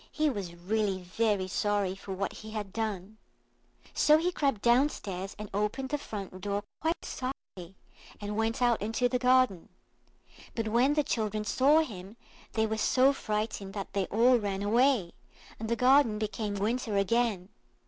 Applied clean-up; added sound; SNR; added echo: none; none; none; none.